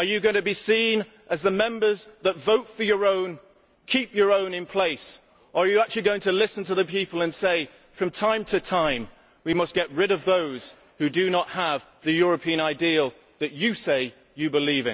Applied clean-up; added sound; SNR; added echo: none; none; none; none.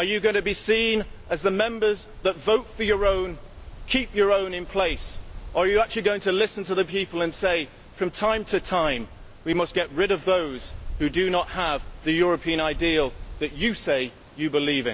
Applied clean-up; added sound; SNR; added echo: none; Wind; 14 dB; none.